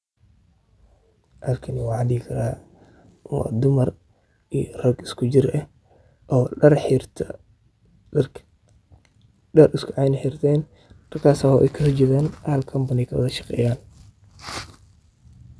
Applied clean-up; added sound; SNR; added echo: none; none; none; none.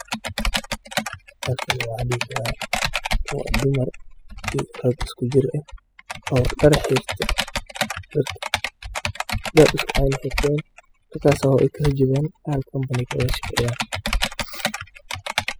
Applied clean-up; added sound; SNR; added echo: classical method spectral subtraction.